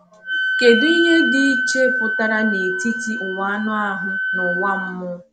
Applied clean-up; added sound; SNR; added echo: none; Wind instrument, woodwind instrument; 1 dB; none.